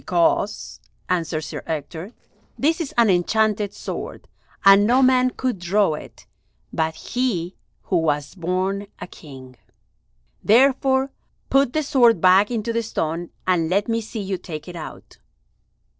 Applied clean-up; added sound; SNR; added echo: neural separator model SepFormer DNS4.